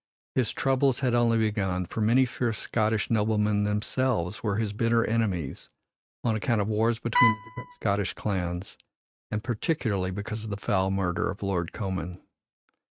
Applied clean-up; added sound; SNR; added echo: neural mask model RNNoise.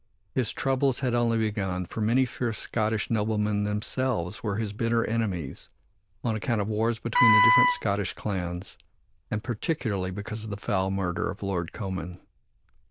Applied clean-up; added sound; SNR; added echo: neural diffusion model UNIVERSE++.